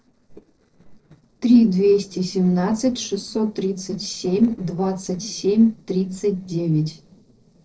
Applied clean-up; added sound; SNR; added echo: neural separator model SepFormer DNS4.